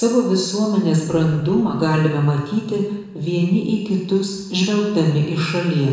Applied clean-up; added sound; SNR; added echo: neural separator model SepFormer DNS4.